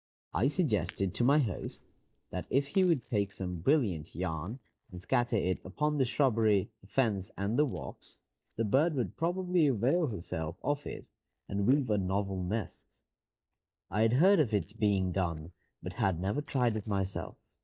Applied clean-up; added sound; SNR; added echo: neural mask model DeepFilterNet 3.